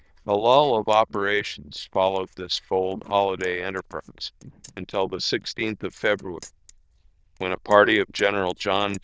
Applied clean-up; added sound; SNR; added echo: neural diffusion model UNIVERSE++.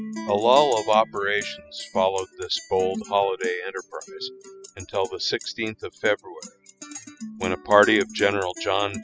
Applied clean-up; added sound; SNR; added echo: classical method spectral subtraction.